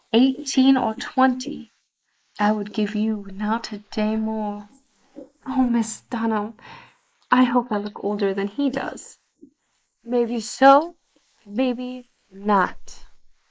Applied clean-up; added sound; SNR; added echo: neural mask model Resemble Enhance denoiser.